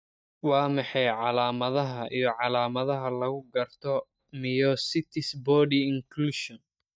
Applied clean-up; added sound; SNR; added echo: neural mask model DeepFilterNet 3.